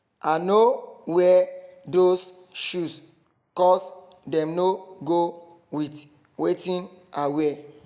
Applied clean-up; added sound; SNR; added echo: none; none; none; none.